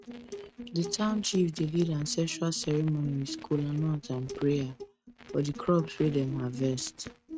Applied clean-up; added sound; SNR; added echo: neural mask model RNNoise.